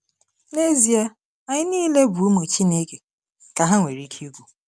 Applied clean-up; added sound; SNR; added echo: none; none; none; none.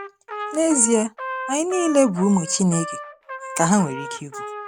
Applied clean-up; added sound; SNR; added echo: none; Trumpet; 11 dB; none.